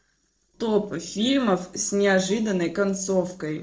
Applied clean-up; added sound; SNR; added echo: neural separator model SepFormer DNS4.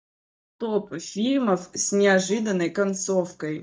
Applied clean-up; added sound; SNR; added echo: neural mask model DeepFilterNet 3.